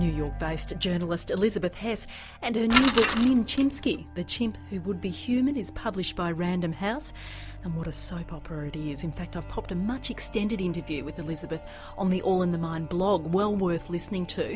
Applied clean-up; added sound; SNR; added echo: none; Bicycle; -1 dB; none.